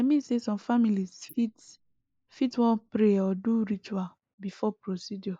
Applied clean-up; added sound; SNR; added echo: neural mask model Resemble Enhance denoiser.